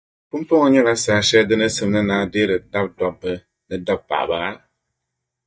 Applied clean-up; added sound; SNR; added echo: neural mask model DeepFilterNet 3.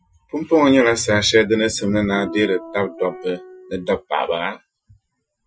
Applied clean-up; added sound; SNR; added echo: classical method Wiener filter.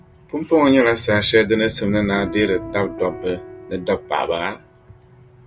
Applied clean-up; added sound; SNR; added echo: none; Piano; 17 dB; none.